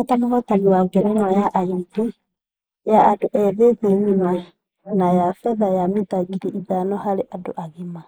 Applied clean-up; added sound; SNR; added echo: neural mask model Resemble Enhance denoiser.